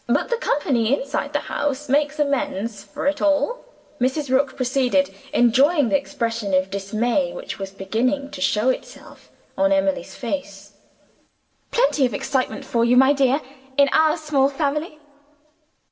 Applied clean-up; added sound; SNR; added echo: none; none; none; reverberation time 1.0 s.